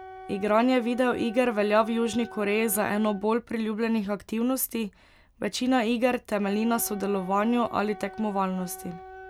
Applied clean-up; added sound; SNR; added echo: none; Wind instrument, woodwind instrument; 18 dB; none.